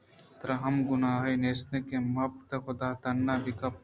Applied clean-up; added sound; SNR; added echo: none; none; none; none.